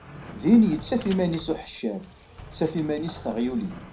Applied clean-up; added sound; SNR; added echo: none; Sliding door; 17 dB; reverberation time 0.4 s.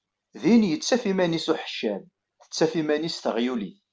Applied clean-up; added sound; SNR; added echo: none; none; none; none.